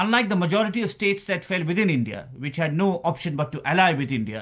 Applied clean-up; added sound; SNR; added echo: none; none; none; none.